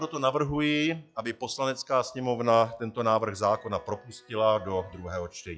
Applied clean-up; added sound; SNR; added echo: classical method log-MMSE.